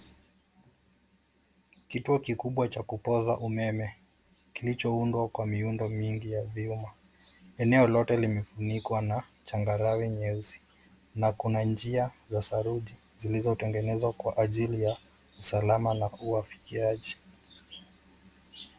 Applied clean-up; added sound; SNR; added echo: none; none; none; none.